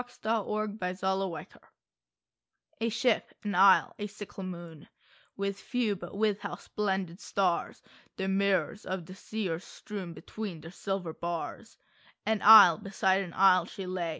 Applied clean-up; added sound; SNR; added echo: none; none; none; none.